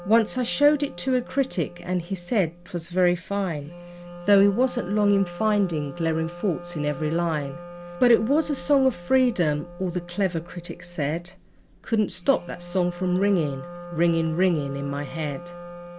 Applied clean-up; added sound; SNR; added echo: none; Wind instrument, woodwind instrument; 15 dB; none.